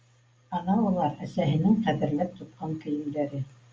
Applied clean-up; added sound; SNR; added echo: none; none; none; none.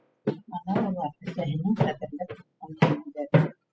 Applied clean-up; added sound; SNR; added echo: classical method spectral subtraction.